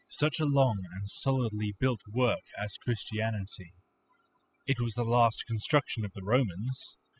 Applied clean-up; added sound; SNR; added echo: classical method spectral subtraction.